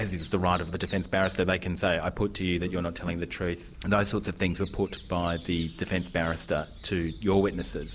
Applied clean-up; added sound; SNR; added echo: none; Bird vocalization, bird call, bird song; 19 dB; none.